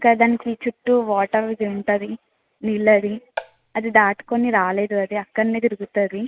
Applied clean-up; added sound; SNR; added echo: none; Marimba, xylophone; 16 dB; none.